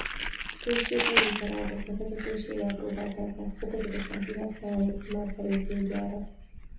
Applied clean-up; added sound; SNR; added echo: none; Crumpling, crinkling; 2 dB; reverberation time 1.0 s.